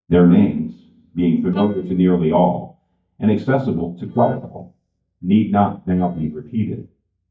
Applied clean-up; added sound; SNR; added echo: neural mask model DeepFilterNet 3.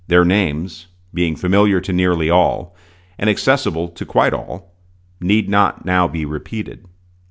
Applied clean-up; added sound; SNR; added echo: none; none; none; none.